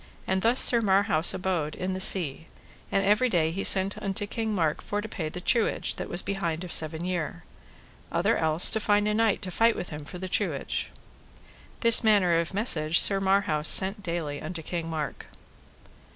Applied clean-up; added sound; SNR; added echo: none; none; none; none.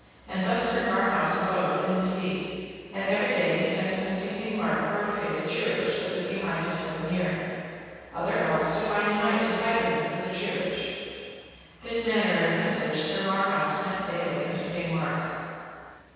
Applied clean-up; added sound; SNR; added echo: none; none; none; reverberation time 2.2 s.